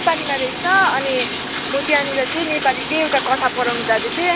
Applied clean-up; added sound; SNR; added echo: none; Bathtub (filling or washing); 3 dB; none.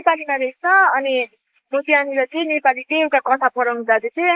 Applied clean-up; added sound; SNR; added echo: neural mask model Resemble Enhance denoiser.